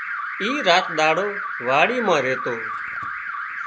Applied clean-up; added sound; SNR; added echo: none; Alarm; 6 dB; none.